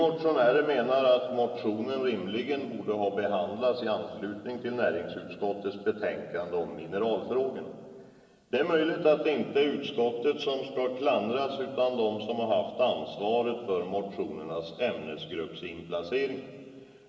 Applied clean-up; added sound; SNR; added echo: none; none; none; reverberation time 1.9 s.